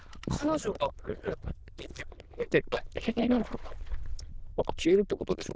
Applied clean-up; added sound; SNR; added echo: neural diffusion model UNIVERSE++.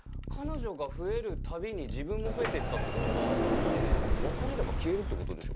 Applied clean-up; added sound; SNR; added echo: none; Sliding door; -1 dB; none.